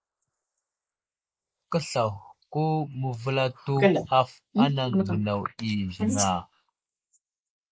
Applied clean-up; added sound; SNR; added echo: neural mask model Resemble Enhance denoiser.